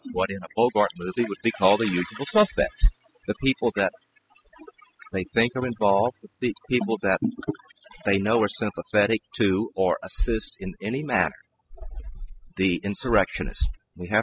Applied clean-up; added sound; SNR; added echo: classical method spectral subtraction.